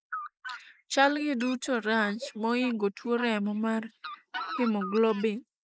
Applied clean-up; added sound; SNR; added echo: neural mask model Resemble Enhance denoiser.